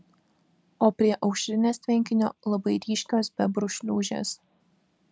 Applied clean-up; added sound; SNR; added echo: none; none; none; none.